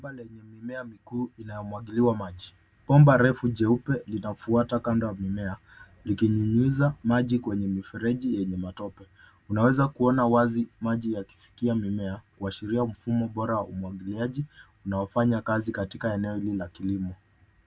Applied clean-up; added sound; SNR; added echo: none; none; none; none.